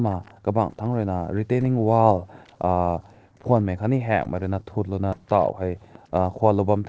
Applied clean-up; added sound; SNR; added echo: neural separator model SepFormer DNS4.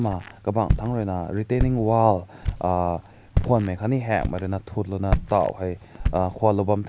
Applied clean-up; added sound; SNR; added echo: none; Walk, footsteps; 5 dB; none.